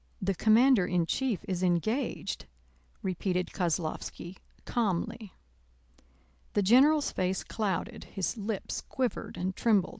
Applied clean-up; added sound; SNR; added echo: none; none; none; none.